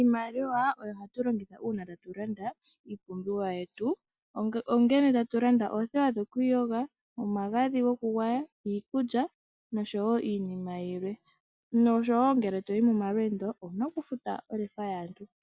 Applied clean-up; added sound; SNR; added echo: none; none; none; none.